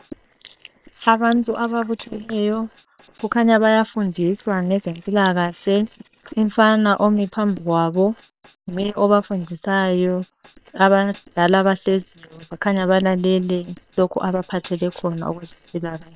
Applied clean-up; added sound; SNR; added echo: neural separator model SepFormer WHAM!.